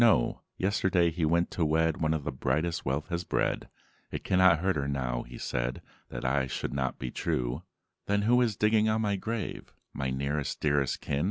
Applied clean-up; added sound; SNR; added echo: none; none; none; none.